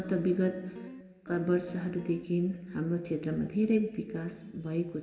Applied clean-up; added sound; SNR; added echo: none; Guitar; 14 dB; reverberation time 1.6 s.